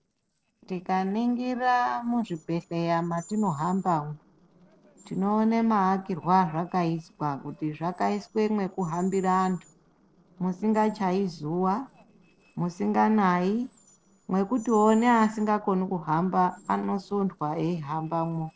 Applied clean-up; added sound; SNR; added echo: neural separator model SepFormer DNS4.